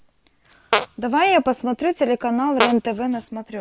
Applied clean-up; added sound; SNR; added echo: none; Fart; 5 dB; none.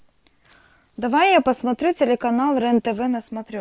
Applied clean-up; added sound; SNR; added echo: none; none; none; none.